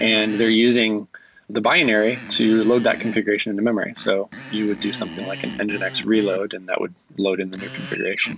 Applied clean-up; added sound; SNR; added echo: none; Screech; 16 dB; none.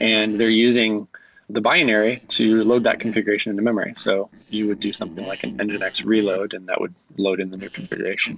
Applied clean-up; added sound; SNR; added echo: neural separator model SepFormer DNS4.